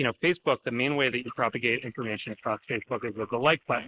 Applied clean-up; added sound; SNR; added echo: neural mask model Resemble Enhance denoiser.